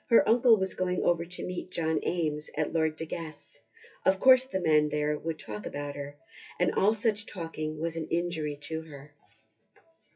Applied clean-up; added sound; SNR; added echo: classical method WPE with log-MMSE.